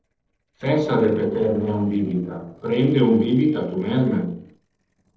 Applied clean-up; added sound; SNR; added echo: neural separator model SepFormer DNS4.